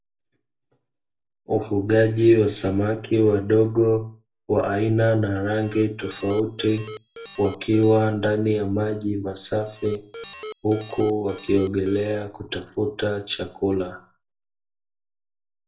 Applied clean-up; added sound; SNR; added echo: none; Alarm; 15 dB; reverberation time 0.3 s.